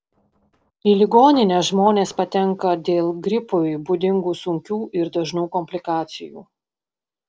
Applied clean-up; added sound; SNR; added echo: neural separator model SepFormer DNS4.